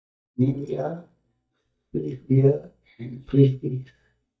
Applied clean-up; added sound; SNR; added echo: neural mask model DeepFilterNet 3.